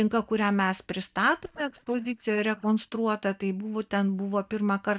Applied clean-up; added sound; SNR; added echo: neural mask model DeepFilterNet 3.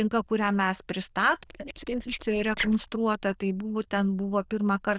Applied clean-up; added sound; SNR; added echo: neural diffusion model UNIVERSE++.